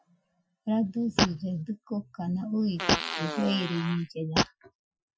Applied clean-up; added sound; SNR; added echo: classical method Wiener filter.